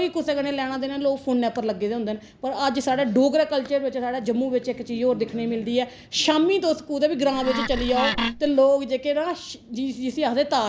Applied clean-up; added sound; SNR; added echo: none; Wood; 4 dB; none.